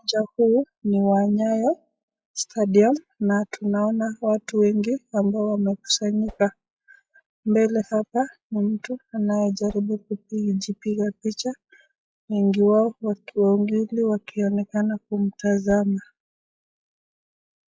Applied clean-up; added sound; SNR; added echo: classical method log-MMSE.